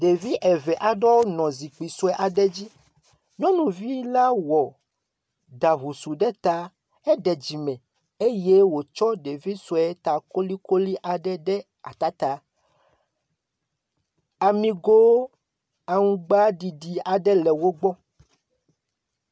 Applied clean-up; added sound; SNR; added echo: none; none; none; none.